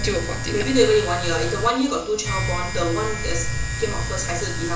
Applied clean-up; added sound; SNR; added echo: none; Domestic sounds, home sounds; 3 dB; reverberation time 0.4 s.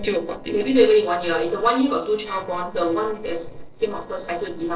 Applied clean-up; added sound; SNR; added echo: neural separator model SepFormer DNS4.